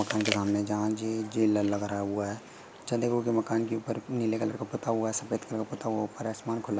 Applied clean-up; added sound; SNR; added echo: none; Chewing, mastication; 15 dB; none.